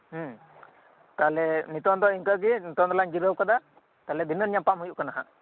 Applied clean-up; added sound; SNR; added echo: none; none; none; none.